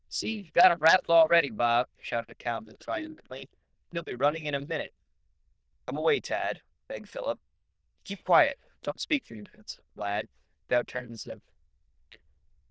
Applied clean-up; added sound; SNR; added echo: neural diffusion model UNIVERSE++.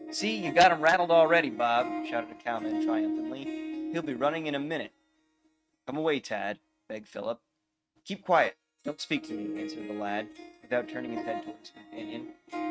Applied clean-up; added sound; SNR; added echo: neural mask model RNNoise.